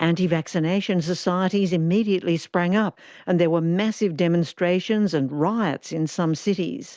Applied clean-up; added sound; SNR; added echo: none; none; none; none.